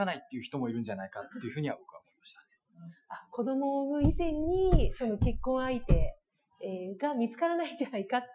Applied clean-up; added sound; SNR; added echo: classical method Wiener filter.